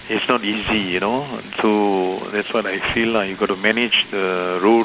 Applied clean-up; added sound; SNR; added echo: none; Fireworks + Sink (filling or washing) / Water tap, faucet; 17 dB; none.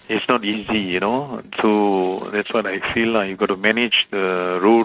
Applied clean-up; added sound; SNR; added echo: neural mask model RNNoise.